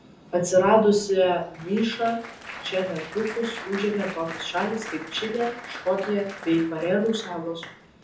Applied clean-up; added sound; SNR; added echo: none; Applause; 14 dB; reverberation time 0.5 s.